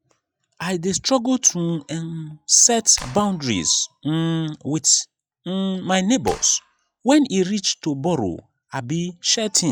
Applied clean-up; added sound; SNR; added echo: classical method log-MMSE.